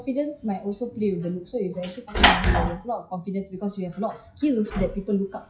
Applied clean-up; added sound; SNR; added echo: classical method WPE with log-MMSE.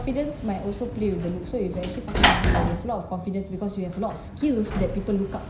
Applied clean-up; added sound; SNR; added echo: none; Sliding door / Slam; 1 dB; reverberation time 0.5 s.